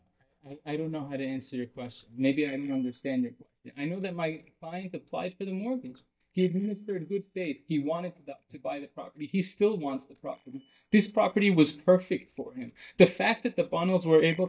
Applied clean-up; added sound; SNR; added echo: neural mask model DeepFilterNet 3.